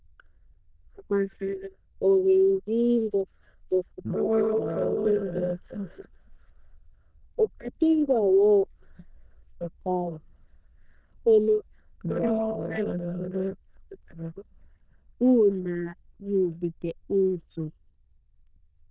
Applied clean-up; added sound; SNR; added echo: neural diffusion model UNIVERSE++.